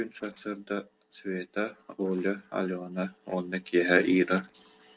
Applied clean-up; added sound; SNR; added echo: neural separator model SepFormer DNS4.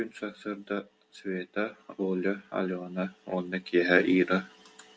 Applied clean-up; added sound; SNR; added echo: none; none; none; none.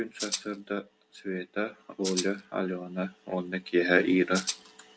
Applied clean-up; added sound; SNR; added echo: none; Rattle (instrument); 6 dB; none.